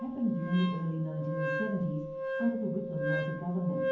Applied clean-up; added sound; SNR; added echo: none; Wind instrument, woodwind instrument; 4 dB; reverberation time 0.9 s.